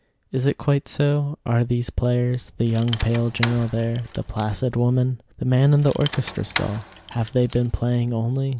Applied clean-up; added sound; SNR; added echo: none; Rattle / Keys jangling; 11 dB; none.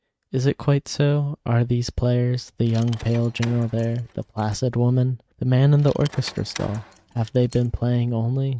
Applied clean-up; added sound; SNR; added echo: neural mask model RNNoise.